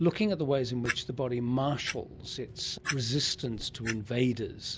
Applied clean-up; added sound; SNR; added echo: none; Clock; 12 dB; none.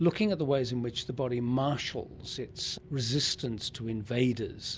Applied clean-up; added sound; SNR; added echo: none; none; none; none.